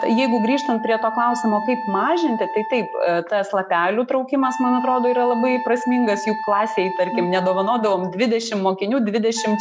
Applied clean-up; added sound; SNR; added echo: none; Wind instrument, woodwind instrument; 9 dB; none.